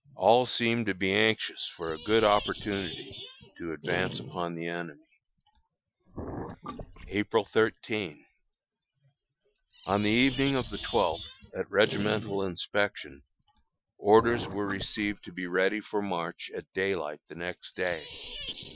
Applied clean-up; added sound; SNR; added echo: classical method Wiener filter.